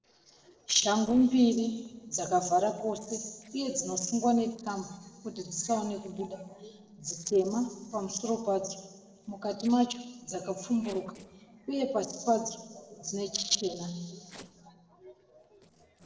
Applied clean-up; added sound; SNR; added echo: neural separator model SepFormer DNS4.